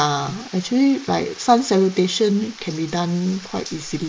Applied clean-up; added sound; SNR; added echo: neural mask model Resemble Enhance denoiser.